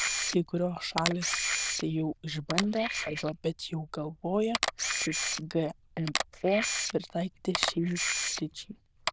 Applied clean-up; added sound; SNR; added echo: neural diffusion model UNIVERSE++.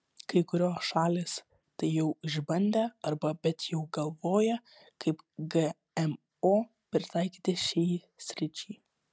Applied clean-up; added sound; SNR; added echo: none; none; none; none.